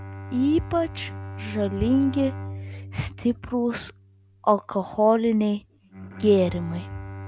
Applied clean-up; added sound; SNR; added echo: none; Bowed string instrument; 12 dB; none.